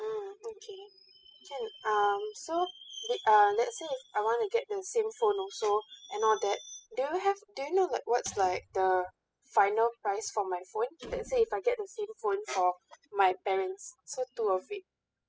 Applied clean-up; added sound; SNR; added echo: classical method spectral subtraction.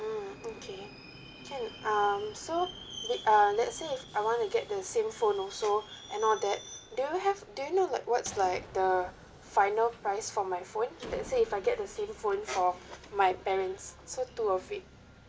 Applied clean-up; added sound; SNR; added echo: none; Subway, metro, underground; 17 dB; none.